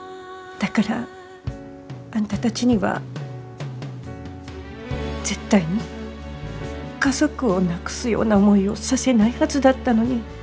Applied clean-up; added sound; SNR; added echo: none; none; none; none.